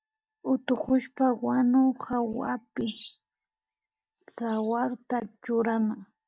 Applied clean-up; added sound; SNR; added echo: neural mask model DeepFilterNet 3.